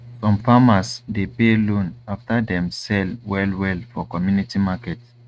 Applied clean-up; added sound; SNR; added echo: neural mask model RNNoise.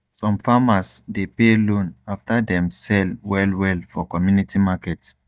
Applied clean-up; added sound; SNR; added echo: neural mask model DeepFilterNet 3.